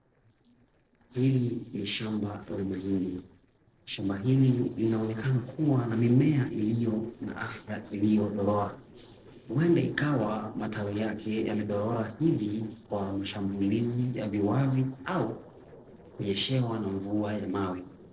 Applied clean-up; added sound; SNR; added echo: neural separator model SepFormer DNS4.